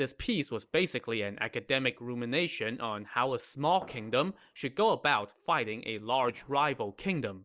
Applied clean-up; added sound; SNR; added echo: neural mask model Resemble Enhance denoiser.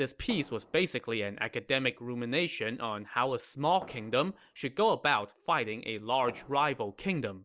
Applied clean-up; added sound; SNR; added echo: none; Fireworks; 20 dB; none.